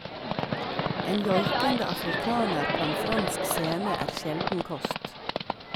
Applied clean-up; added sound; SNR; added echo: none; Livestock, farm animals, working animals; -2 dB; none.